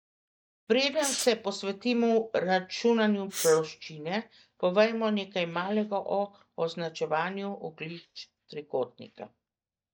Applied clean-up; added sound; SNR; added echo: neural mask model DeepFilterNet 3.